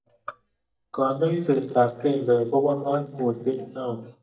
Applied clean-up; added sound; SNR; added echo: neural mask model DeepFilterNet 3.